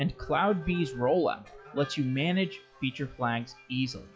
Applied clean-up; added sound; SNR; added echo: classical method log-MMSE.